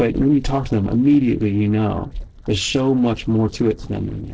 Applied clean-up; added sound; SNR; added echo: neural separator model SepFormer DNS4.